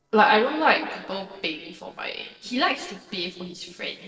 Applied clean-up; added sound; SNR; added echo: neural separator model SepFormer DNS4.